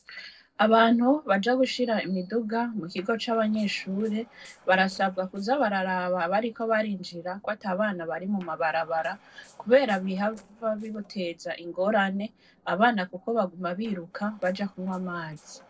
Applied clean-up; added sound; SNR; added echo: neural separator model SepFormer DNS4.